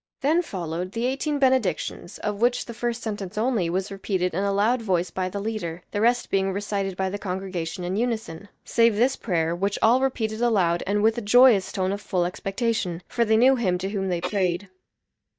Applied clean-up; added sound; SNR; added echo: neural mask model DeepFilterNet 3.